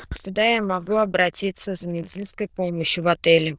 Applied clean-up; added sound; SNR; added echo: neural diffusion model UNIVERSE++.